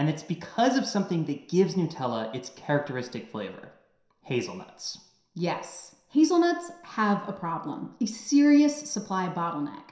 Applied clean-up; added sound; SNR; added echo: none; none; none; reverberation time 0.7 s.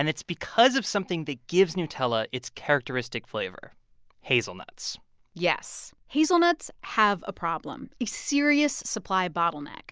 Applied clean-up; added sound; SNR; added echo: none; none; none; none.